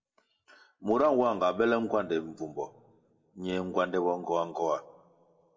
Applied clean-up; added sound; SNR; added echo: none; none; none; reverberation time 0.3 s.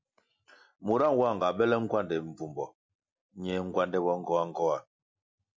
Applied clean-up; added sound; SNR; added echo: none; none; none; none.